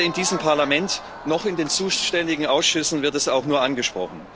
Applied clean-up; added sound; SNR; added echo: none; Crowd; 14 dB; none.